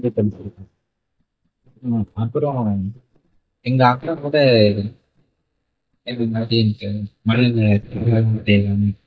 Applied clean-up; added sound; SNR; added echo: neural mask model DeepFilterNet 3.